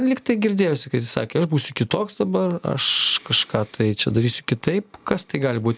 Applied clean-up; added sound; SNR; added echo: none; none; none; none.